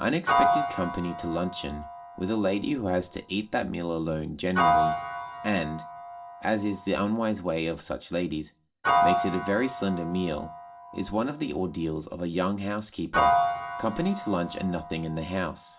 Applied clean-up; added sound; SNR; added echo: none; Piano; 1 dB; reverberation time 0.2 s.